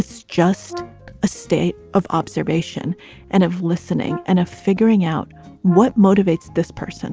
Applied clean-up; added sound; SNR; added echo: none; Brass instrument; 17 dB; none.